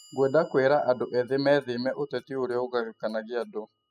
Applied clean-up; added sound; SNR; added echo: classical method spectral subtraction.